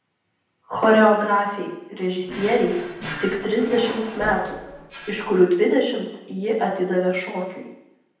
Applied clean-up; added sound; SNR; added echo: none; Drawer open or close; 12 dB; reverberation time 0.9 s.